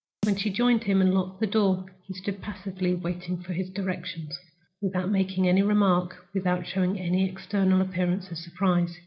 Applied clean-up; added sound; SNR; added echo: neural separator model SepFormer DNS4.